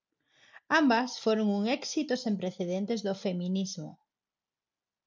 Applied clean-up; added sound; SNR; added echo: none; none; none; none.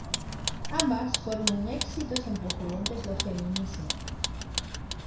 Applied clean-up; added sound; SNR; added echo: none; Vehicle; 0 dB; reverberation time 0.6 s.